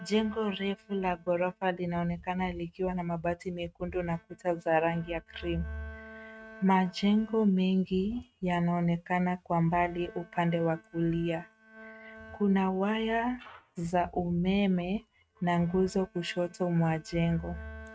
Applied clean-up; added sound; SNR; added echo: neural mask model RNNoise.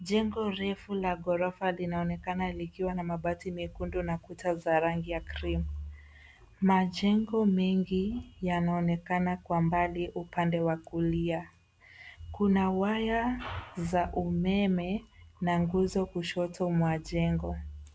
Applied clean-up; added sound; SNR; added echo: none; none; none; none.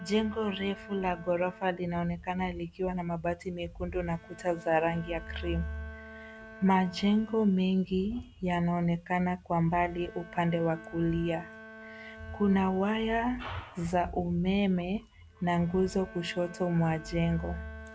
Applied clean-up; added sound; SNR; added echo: none; Bowed string instrument; 20 dB; none.